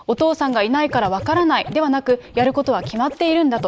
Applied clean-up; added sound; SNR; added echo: neural mask model Resemble Enhance denoiser.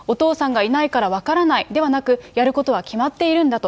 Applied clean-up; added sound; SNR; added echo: none; none; none; none.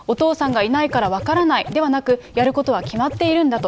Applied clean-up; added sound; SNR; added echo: none; Scratching (performance technique); 15 dB; none.